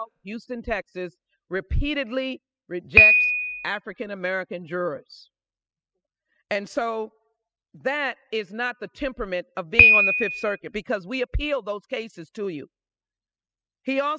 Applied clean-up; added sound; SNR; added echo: classical method spectral subtraction.